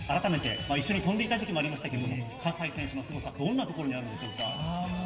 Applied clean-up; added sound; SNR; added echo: none; Bicycle bell; 15 dB; reverberation time 2.0 s.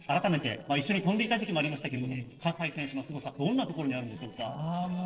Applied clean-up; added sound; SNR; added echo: neural separator model SepFormer DNS4.